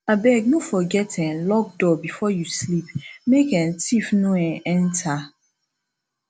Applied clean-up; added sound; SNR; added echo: none; none; none; none.